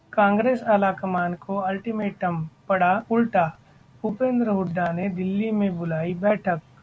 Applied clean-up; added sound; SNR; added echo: none; none; none; none.